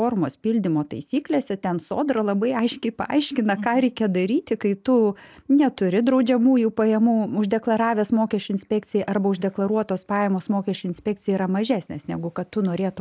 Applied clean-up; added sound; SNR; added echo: none; none; none; none.